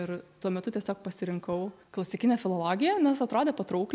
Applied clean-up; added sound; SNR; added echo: none; none; none; none.